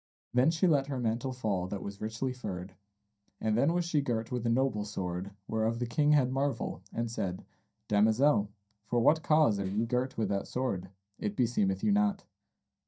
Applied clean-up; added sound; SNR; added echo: neural mask model DeepFilterNet 3.